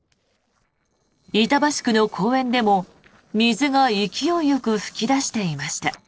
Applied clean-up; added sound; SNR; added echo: neural separator model SepFormer DNS4.